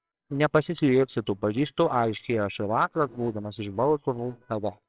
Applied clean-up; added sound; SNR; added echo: neural separator model SepFormer WHAMR!.